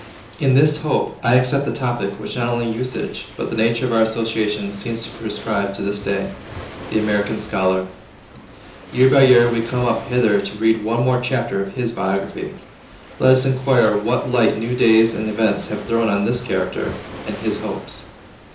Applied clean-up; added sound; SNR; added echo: none; Waves, surf; 17 dB; reverberation time 0.6 s.